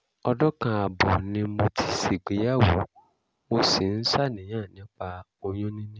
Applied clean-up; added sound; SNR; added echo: none; none; none; none.